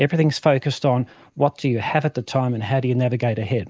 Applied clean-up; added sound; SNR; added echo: neural mask model Resemble Enhance denoiser.